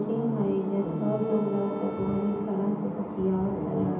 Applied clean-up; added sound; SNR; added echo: none; Wind instrument, woodwind instrument; 14 dB; reverberation time 0.8 s.